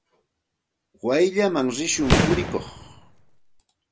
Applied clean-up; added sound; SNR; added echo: none; Fireworks; 0 dB; none.